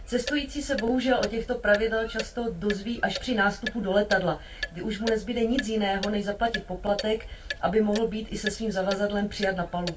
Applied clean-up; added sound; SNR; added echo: none; Clock; 11 dB; reverberation time 0.2 s.